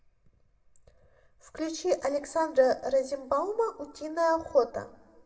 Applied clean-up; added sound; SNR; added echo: none; none; none; reverberation time 1.2 s.